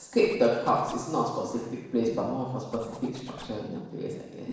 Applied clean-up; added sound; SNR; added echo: neural separator model SepFormer DNS4.